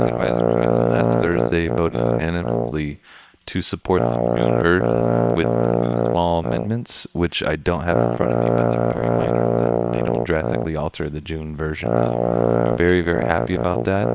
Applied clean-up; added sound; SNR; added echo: neural separator model SepFormer WHAM!.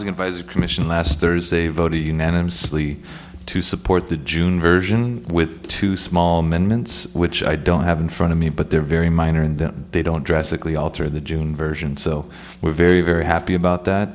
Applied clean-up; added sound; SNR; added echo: none; none; none; none.